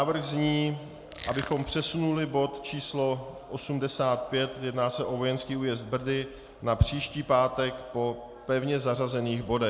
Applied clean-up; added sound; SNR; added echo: none; Crushing; 11 dB; none.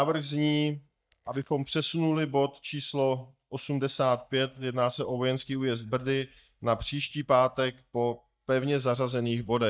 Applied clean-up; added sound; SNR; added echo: neural mask model DeepFilterNet 3.